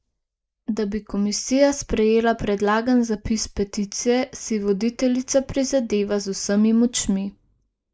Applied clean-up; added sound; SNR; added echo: neural mask model Resemble Enhance denoiser.